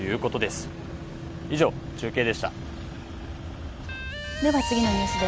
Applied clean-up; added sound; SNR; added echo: none; Aircraft; 9 dB; none.